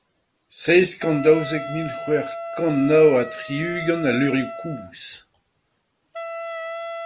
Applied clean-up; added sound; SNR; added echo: none; Wind instrument, woodwind instrument; 11 dB; none.